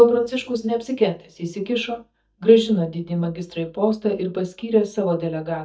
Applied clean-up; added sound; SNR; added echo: neural mask model DeepFilterNet 3.